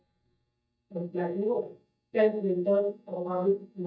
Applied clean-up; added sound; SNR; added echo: neural mask model DeepFilterNet 3.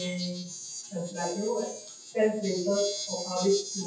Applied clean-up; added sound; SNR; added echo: classical method WPE with log-MMSE.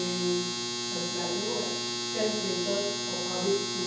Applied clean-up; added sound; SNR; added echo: none; Domestic sounds, home sounds; -1 dB; reverberation time 0.8 s.